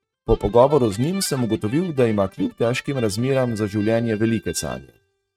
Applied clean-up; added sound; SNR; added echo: neural mask model RNNoise.